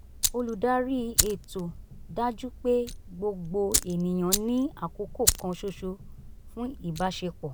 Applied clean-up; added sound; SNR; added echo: none; Fire; 3 dB; none.